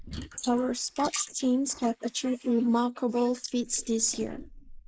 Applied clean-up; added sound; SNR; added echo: neural mask model Resemble Enhance denoiser.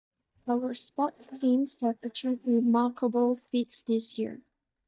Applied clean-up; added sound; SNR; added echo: neural mask model DeepFilterNet 3.